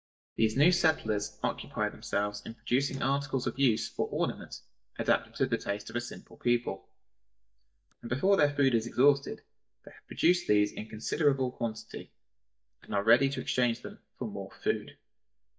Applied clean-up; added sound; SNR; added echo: neural mask model DeepFilterNet 3.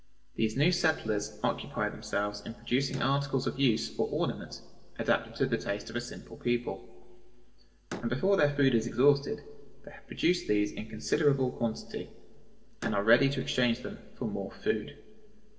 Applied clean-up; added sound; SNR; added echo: neural separator model SepFormer DNS4.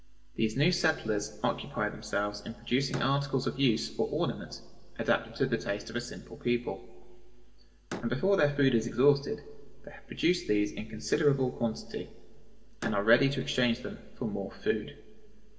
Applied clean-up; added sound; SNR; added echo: none; Slam; 19 dB; reverberation time 1.5 s.